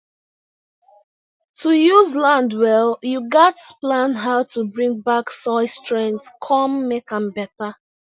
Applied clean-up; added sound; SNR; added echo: none; none; none; none.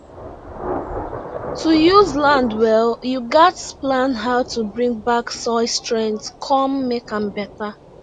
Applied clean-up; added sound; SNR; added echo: none; Thunder / Rain; 13 dB; none.